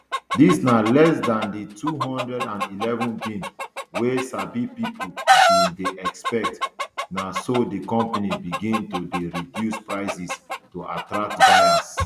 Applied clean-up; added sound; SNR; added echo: none; Chicken, rooster; 0 dB; none.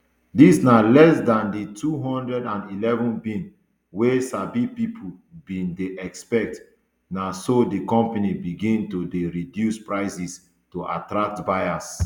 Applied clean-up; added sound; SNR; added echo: none; none; none; none.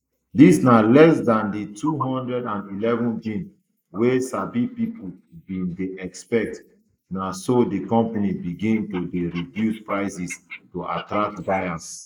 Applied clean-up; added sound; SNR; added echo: neural mask model Resemble Enhance denoiser.